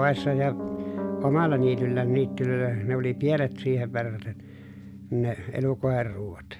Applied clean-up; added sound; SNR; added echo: none; Piano; 8 dB; none.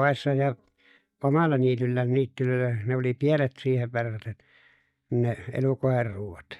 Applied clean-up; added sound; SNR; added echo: neural mask model DeepFilterNet 3.